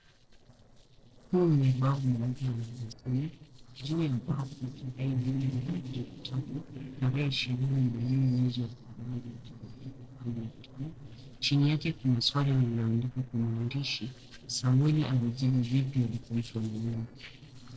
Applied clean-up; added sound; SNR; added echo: neural separator model SepFormer DNS4.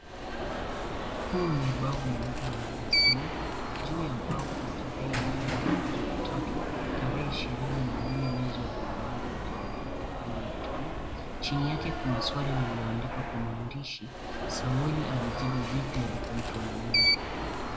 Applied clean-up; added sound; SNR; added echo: none; Alarm; -3 dB; reverberation time 1.0 s.